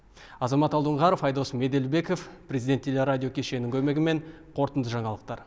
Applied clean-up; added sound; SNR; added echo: none; none; none; none.